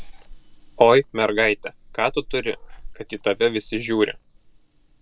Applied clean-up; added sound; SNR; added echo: none; Meow / Purr; 16 dB; none.